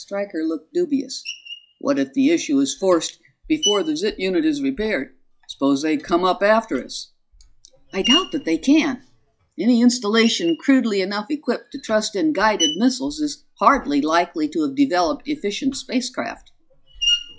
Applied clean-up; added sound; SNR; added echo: classical method log-MMSE.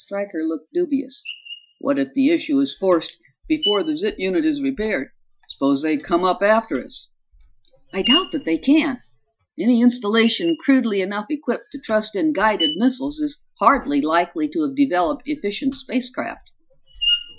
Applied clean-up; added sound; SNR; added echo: classical method Wiener filter.